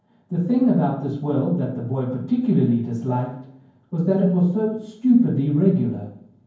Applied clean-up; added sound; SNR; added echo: none; none; none; reverberation time 0.9 s.